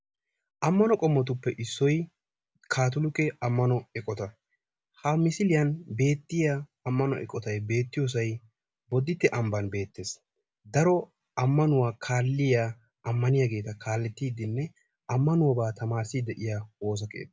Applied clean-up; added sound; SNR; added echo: none; none; none; none.